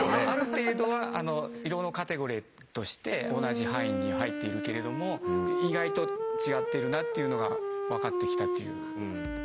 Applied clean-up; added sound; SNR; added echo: none; Wind instrument, woodwind instrument; 0 dB; none.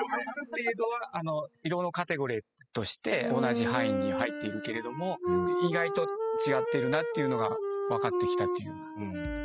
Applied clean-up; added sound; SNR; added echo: classical method spectral subtraction.